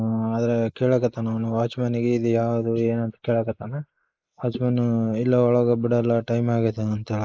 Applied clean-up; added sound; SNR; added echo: neural mask model Resemble Enhance denoiser.